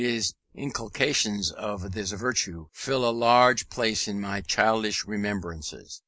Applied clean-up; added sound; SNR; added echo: none; none; none; none.